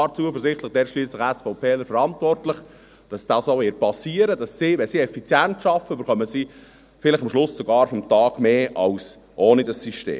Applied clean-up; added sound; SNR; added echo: none; none; none; none.